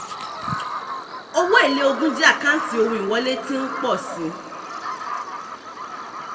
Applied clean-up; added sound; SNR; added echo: none; Bird vocalization, bird call, bird song; 7 dB; reverberation time 1.2 s.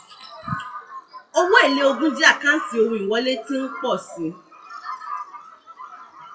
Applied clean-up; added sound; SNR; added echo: classical method WPE with log-MMSE.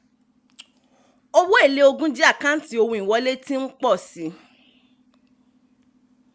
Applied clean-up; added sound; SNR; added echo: none; none; none; none.